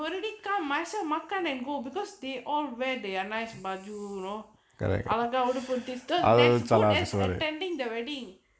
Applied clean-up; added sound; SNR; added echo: none; none; none; none.